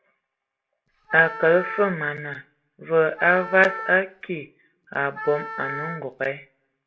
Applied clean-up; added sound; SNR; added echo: none; Wind instrument, woodwind instrument; 11 dB; reverberation time 0.2 s.